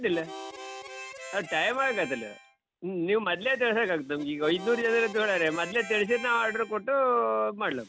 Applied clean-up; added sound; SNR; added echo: none; Harmonica; 15 dB; none.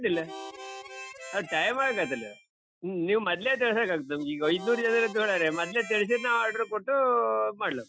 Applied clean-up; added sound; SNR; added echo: classical method Wiener filter.